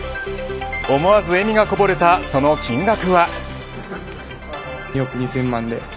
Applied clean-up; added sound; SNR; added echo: none; none; none; none.